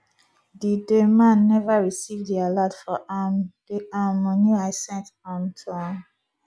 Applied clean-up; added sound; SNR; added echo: none; none; none; none.